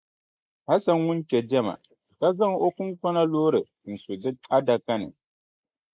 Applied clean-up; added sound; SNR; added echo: neural mask model Resemble Enhance denoiser.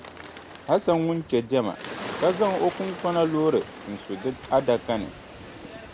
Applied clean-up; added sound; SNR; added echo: none; Bird; 13 dB; none.